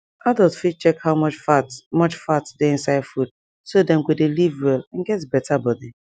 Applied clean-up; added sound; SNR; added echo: none; none; none; none.